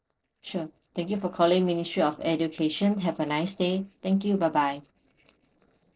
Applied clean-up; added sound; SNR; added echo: neural separator model SepFormer DNS4.